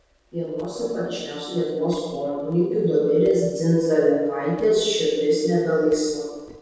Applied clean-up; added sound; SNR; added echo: neural separator model SepFormer DNS4.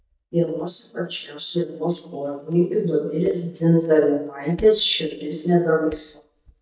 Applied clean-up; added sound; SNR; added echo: neural mask model DeepFilterNet 3.